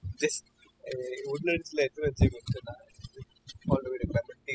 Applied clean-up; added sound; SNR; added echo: classical method spectral subtraction.